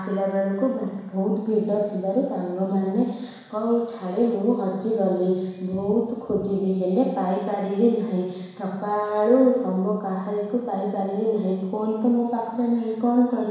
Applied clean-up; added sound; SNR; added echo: none; none; none; reverberation time 1.1 s.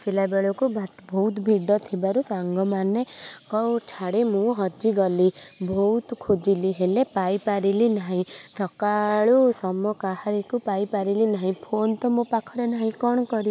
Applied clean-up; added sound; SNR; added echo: none; none; none; none.